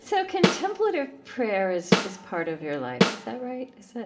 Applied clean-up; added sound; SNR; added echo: none; Snare drum; -1 dB; reverberation time 1.7 s.